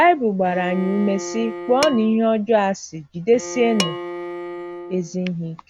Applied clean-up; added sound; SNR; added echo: none; Bowed string instrument + Dishes, pots, and pans; 11 dB; none.